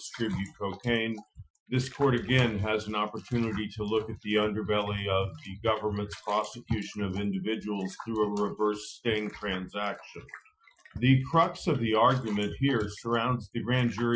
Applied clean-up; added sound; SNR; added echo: classical method Wiener filter.